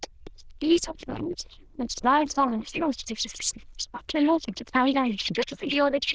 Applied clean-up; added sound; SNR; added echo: neural diffusion model UNIVERSE++.